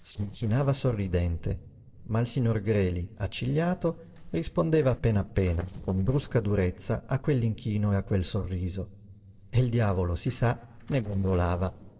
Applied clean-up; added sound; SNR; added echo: neural separator model SepFormer DNS4.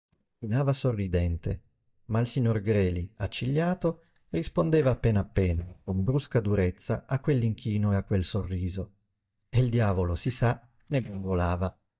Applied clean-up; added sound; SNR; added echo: neural mask model DeepFilterNet 3.